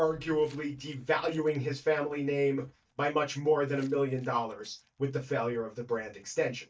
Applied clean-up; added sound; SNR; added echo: neural mask model DeepFilterNet 3.